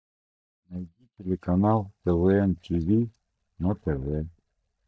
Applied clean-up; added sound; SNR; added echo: neural mask model DeepFilterNet 3.